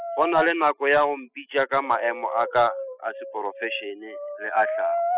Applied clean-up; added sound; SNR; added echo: classical method spectral subtraction.